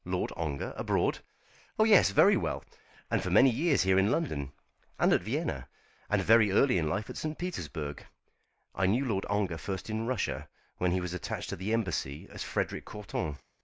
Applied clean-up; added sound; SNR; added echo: none; none; none; none.